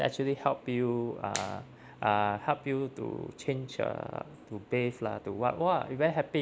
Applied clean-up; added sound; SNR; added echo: none; none; none; none.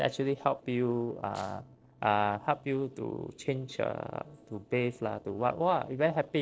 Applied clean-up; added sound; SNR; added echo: neural separator model SepFormer DNS4.